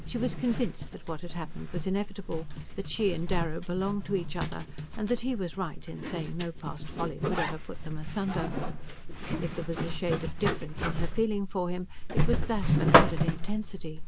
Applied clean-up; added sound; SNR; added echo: none; Zipper (clothing); -3 dB; none.